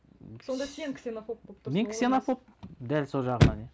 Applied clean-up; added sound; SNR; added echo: none; Chirp, tweet / Slam / Car; 1 dB; none.